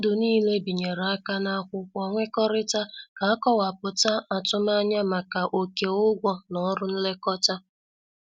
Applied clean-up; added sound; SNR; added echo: none; none; none; none.